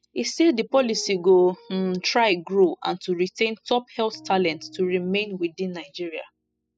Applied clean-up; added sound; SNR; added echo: classical method spectral subtraction.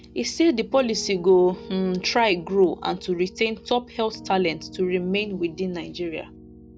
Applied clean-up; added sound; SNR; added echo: none; Piano; 19 dB; none.